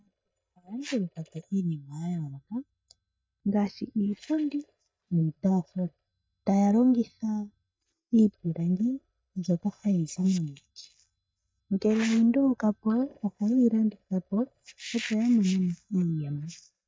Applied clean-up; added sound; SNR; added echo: neural mask model DeepFilterNet 3.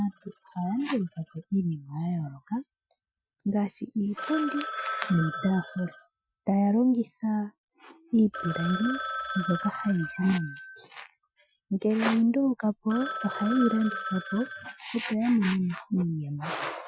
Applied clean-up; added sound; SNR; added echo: classical method Wiener filter.